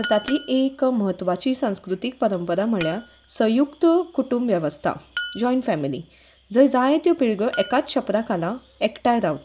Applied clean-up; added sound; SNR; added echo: none; Chink, clink; 8 dB; none.